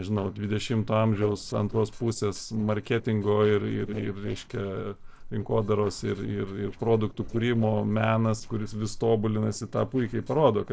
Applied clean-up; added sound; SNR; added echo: neural separator model SepFormer DNS4.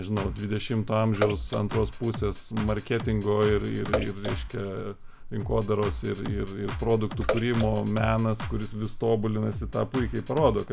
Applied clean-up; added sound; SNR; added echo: none; Bathtub (filling or washing) / Water / Splash, splatter + Drum kit; 8 dB; none.